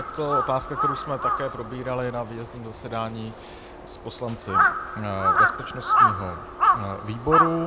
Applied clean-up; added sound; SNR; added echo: none; Crow; -5 dB; none.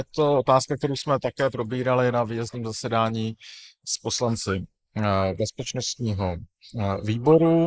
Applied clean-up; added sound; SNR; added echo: neural mask model Resemble Enhance denoiser.